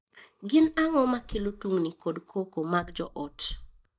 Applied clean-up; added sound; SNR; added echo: neural mask model DeepFilterNet 3.